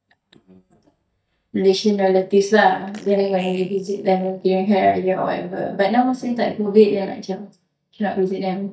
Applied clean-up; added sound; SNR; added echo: neural mask model DeepFilterNet 3.